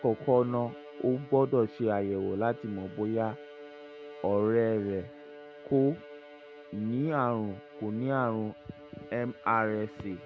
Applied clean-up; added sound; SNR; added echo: none; Bowed string instrument; 17 dB; none.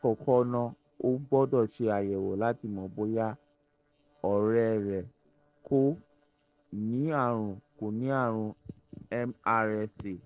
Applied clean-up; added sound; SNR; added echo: neural separator model SepFormer DNS4.